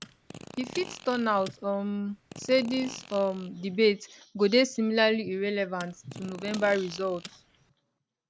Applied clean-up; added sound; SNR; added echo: none; Tools + Fart; 17 dB; none.